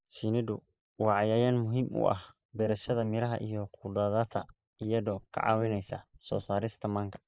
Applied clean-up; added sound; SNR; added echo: neural mask model Resemble Enhance denoiser.